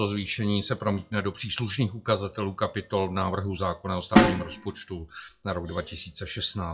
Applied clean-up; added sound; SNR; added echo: classical method WPE with log-MMSE.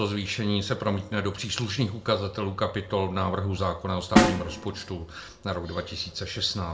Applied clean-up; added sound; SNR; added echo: none; Snare drum; -2 dB; reverberation time 0.5 s.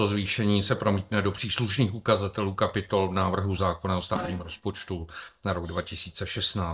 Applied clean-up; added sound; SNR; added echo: neural mask model DeepFilterNet 3.